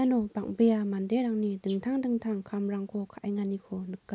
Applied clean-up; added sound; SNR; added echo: none; none; none; none.